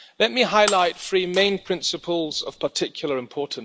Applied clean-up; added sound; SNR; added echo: none; Shatter; 13 dB; none.